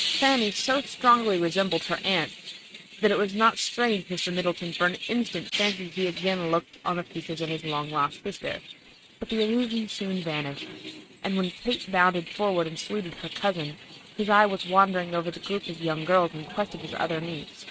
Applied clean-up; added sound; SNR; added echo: neural mask model RNNoise.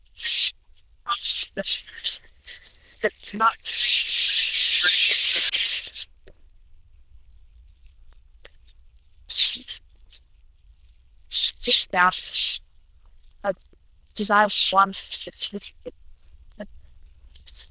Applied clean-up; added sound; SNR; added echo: neural diffusion model UNIVERSE++.